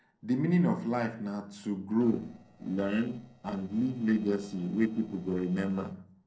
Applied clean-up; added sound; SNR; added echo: neural separator model SepFormer DNS4.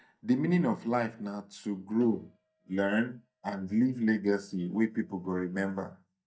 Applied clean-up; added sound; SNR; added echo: neural mask model DeepFilterNet 3.